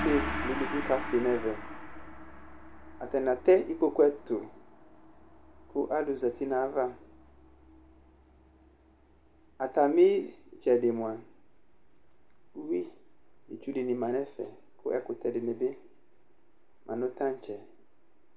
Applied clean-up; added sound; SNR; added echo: none; Gong; 11 dB; none.